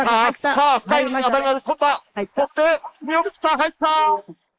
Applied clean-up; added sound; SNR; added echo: neural mask model Resemble Enhance denoiser.